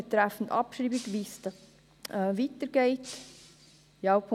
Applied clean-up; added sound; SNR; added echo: none; Shatter; 20 dB; none.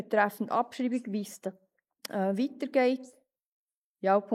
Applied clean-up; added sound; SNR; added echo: neural mask model Resemble Enhance denoiser.